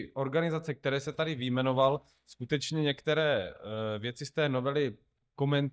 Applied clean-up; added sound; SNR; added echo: neural mask model DeepFilterNet 3.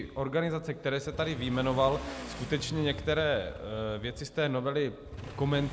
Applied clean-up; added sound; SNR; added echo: none; Motorcycle / Accelerating, revving, vroom; 12 dB; none.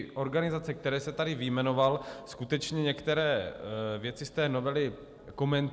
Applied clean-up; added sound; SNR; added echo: none; none; none; none.